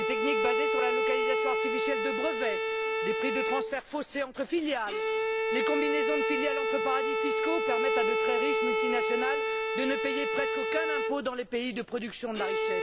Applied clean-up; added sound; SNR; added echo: none; Bowed string instrument; -4 dB; none.